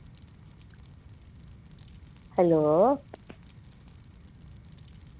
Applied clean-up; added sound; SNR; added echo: none; Fire; 19 dB; none.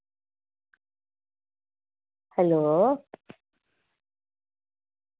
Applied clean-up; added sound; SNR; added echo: none; none; none; none.